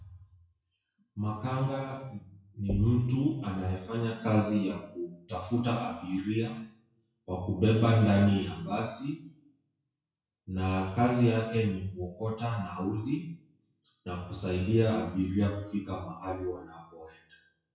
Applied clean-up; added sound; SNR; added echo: classical method WPE with log-MMSE.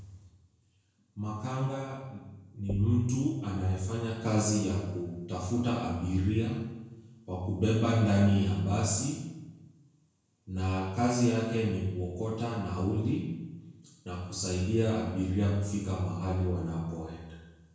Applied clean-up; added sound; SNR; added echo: none; Knock; 18 dB; reverberation time 1.0 s.